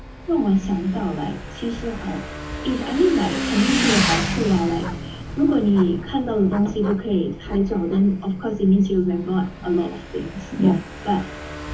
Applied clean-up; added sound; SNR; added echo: none; Motorcycle / Engine; 8 dB; reverberation time 0.3 s.